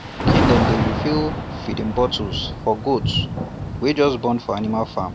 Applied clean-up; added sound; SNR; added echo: none; Thunder / Rain; 1 dB; none.